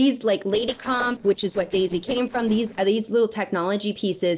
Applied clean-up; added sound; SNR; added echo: neural separator model SepFormer DNS4.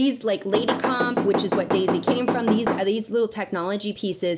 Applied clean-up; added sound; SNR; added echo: none; Knock / Wood; 1 dB; none.